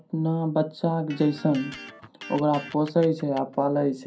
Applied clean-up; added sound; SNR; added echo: none; Electric guitar; 18 dB; reverberation time 0.3 s.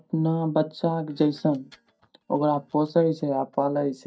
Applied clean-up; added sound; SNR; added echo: neural mask model DeepFilterNet 3.